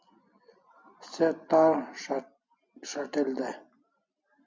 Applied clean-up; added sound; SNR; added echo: none; none; none; none.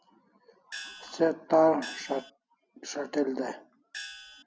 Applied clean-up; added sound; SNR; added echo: none; Gong; 12 dB; none.